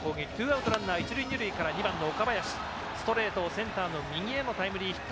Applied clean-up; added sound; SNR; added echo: none; none; none; none.